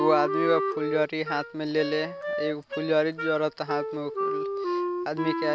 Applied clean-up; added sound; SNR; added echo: none; Wind instrument, woodwind instrument; 3 dB; none.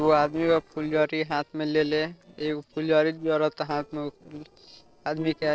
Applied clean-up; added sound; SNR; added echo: neural separator model SepFormer DNS4.